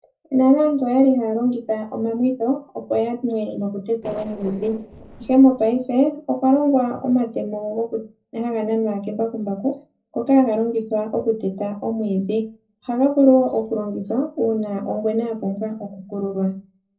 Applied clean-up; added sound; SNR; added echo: neural separator model SepFormer DNS4.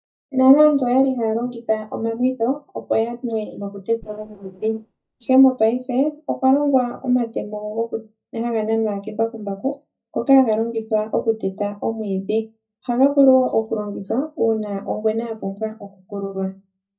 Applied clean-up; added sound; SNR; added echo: neural mask model DeepFilterNet 3.